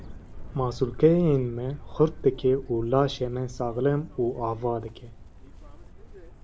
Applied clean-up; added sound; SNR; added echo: none; Chirp, tweet + Thunder; 14 dB; none.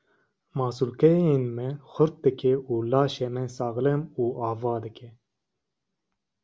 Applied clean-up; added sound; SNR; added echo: none; none; none; none.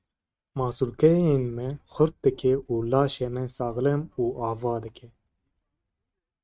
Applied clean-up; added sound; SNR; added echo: neural mask model RNNoise.